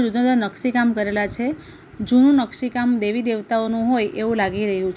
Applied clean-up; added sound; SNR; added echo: none; none; none; none.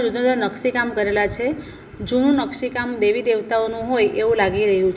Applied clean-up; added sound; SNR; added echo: none; none; none; reverberation time 1.7 s.